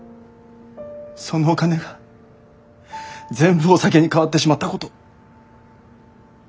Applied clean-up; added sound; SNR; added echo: none; none; none; none.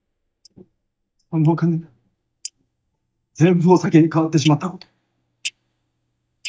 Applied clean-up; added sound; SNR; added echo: neural mask model DeepFilterNet 3.